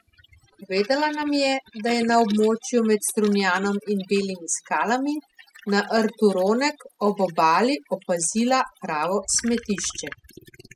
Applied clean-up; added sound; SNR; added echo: classical method spectral subtraction.